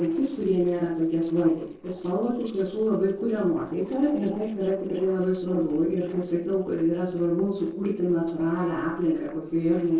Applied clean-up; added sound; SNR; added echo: neural separator model SepFormer DNS4.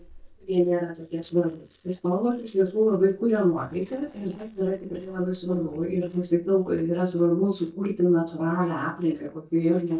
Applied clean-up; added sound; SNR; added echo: neural mask model DeepFilterNet 3.